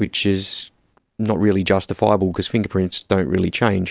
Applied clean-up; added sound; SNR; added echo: none; none; none; none.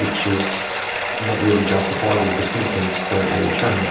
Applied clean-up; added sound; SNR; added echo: none; Bathtub (filling or washing); 2 dB; reverberation time 0.6 s.